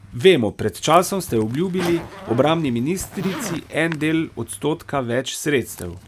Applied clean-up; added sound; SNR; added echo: none; Zipper (clothing); 15 dB; none.